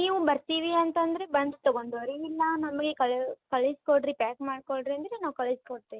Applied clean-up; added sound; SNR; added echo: none; none; none; none.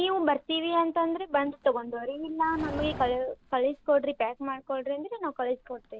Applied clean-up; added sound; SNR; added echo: none; Livestock, farm animals, working animals; 17 dB; none.